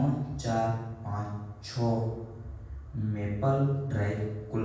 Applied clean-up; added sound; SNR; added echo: none; none; none; reverberation time 1.2 s.